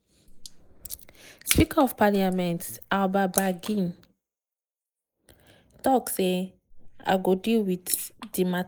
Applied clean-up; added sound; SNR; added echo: neural mask model Resemble Enhance denoiser.